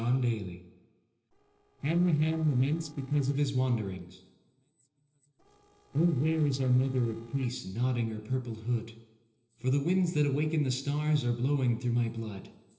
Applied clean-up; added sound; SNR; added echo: neural separator model SepFormer DNS4.